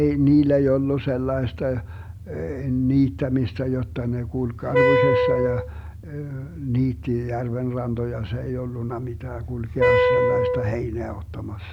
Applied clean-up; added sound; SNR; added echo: none; Wind instrument, woodwind instrument; -3 dB; none.